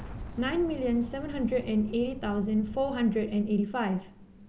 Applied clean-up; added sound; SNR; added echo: none; Boom; 13 dB; none.